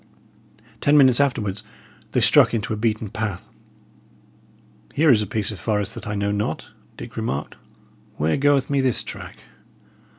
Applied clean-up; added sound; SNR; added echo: none; none; none; none.